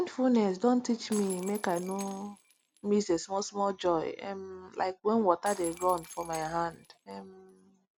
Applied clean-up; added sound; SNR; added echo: none; Shatter; 17 dB; none.